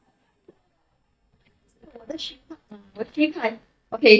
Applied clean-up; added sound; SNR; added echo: neural mask model DeepFilterNet 3.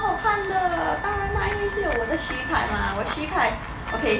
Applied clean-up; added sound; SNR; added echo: none; Walk, footsteps / Run / Bell + Wind instrument, woodwind instrument; 7 dB; none.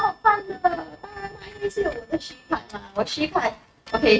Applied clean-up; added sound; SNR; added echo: neural mask model RNNoise.